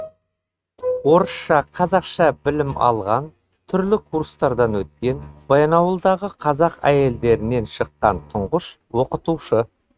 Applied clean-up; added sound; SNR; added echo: neural mask model RNNoise.